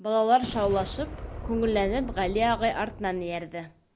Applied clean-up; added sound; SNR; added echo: none; Boom; 11 dB; none.